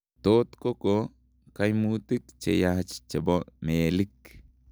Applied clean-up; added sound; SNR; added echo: none; none; none; none.